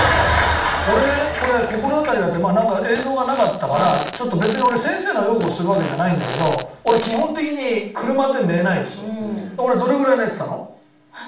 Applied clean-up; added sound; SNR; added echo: none; Fart; 13 dB; reverberation time 0.5 s.